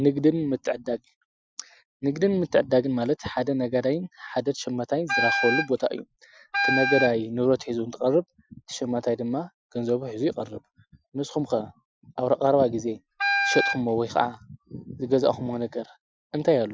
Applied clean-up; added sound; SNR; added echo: classical method Wiener filter.